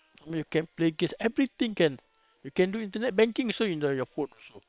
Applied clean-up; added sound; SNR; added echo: neural separator model SepFormer WHAM!.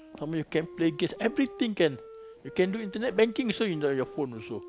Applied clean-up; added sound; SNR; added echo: none; Wind instrument, woodwind instrument; 17 dB; none.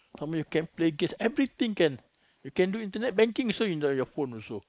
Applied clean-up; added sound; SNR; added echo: neural mask model Resemble Enhance denoiser.